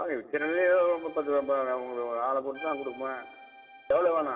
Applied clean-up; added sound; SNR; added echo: none; Accordion; 16 dB; reverberation time 2.7 s.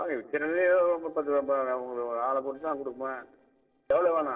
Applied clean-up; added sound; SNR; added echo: neural separator model SepFormer DNS4.